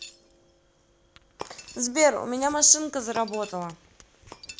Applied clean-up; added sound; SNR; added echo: none; Shatter; 19 dB; none.